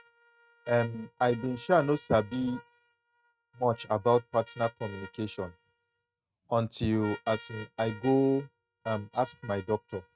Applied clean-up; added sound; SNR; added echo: neural mask model RNNoise.